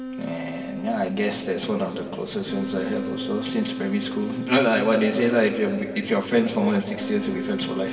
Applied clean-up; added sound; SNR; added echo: none; Wind instrument, woodwind instrument; 9 dB; reverberation time 2.7 s.